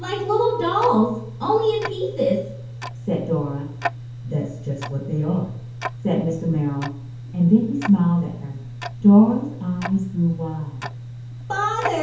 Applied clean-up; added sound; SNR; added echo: none; Tick-tock; 11 dB; reverberation time 0.7 s.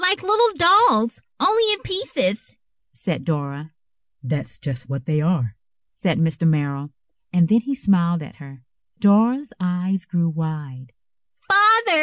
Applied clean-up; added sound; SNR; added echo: none; none; none; none.